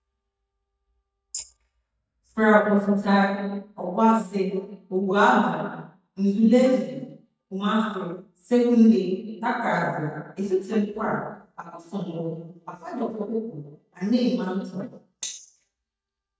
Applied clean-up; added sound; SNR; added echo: neural mask model DeepFilterNet 3.